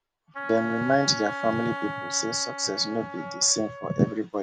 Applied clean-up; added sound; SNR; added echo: none; Wind instrument, woodwind instrument; 8 dB; none.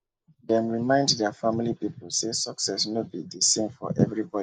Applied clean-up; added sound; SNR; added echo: neural mask model Resemble Enhance denoiser.